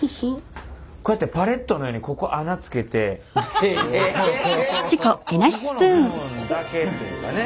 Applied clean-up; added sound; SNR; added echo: none; none; none; none.